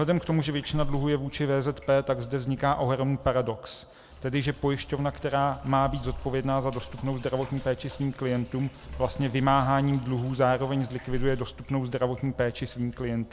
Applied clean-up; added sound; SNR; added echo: none; Sink (filling or washing); 13 dB; none.